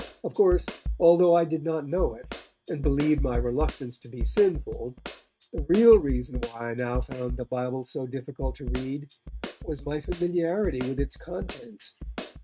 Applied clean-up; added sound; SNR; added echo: neural mask model RNNoise.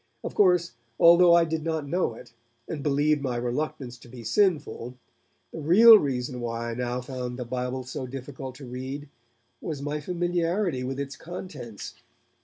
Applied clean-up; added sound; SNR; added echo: none; none; none; none.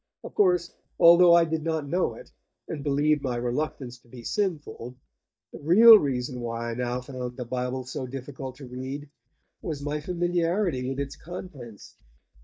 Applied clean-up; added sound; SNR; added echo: neural mask model DeepFilterNet 3.